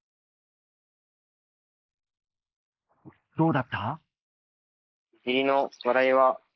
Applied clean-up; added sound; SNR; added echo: neural mask model Resemble Enhance denoiser.